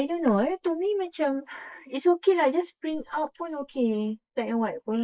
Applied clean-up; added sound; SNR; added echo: neural mask model Resemble Enhance denoiser.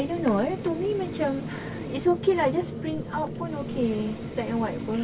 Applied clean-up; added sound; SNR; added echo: none; Sawing; 17 dB; none.